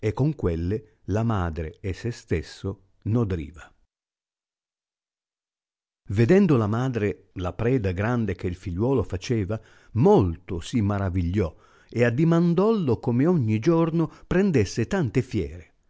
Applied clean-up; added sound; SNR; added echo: none; none; none; none.